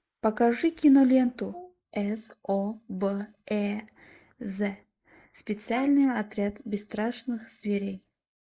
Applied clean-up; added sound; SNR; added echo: neural mask model Resemble Enhance denoiser.